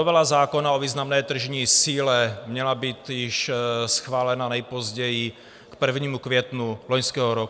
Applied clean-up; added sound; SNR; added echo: none; none; none; none.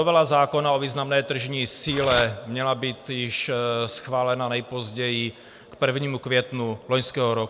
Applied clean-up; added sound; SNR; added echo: none; Packing tape, duct tape / Tearing; 11 dB; none.